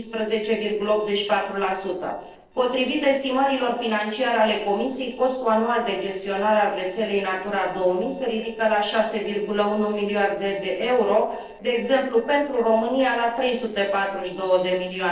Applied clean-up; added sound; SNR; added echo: neural separator model SepFormer DNS4.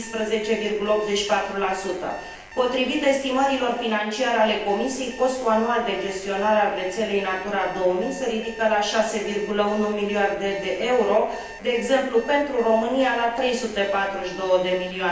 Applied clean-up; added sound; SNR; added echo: none; Alarm; 19 dB; reverberation time 0.9 s.